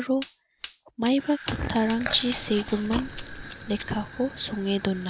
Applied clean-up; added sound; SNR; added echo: none; Fire + Chewing, mastication; 9 dB; none.